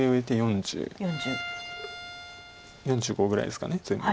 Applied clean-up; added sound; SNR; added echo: none; Bowed string instrument; 12 dB; none.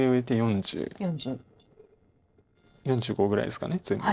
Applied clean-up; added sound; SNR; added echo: neural separator model SepFormer DNS4.